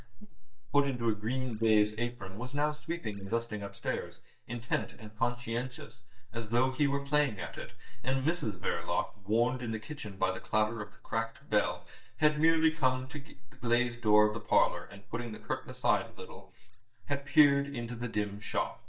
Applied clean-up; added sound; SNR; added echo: neural mask model DeepFilterNet 3.